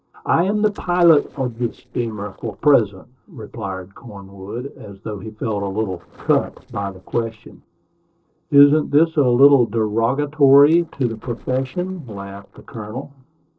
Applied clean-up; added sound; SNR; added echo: neural separator model SepFormer DNS4.